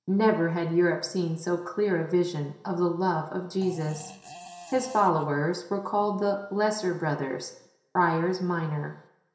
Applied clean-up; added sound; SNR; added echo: none; Fart; 18 dB; reverberation time 0.7 s.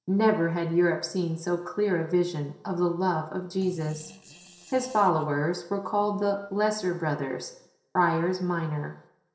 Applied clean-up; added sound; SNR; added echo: neural separator model SepFormer DNS4.